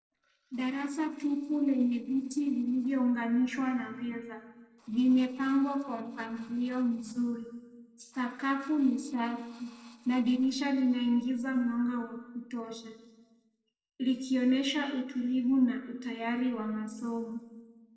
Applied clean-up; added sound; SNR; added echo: neural separator model SepFormer DNS4.